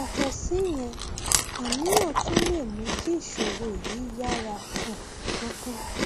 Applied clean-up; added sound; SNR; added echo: none; Chewing, mastication; -2 dB; none.